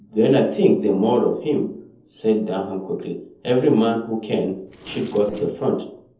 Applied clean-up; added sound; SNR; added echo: neural separator model SepFormer DNS4.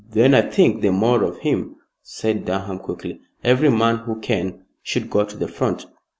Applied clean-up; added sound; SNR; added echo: none; none; none; none.